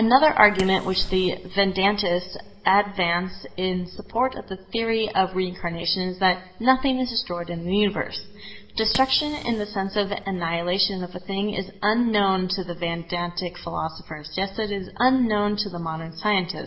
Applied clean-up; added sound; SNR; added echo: none; Fire; 18 dB; reverberation time 2.3 s.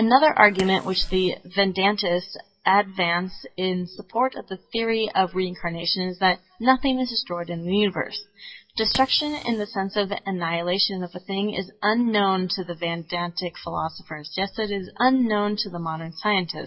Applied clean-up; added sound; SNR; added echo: classical method WPE with log-MMSE.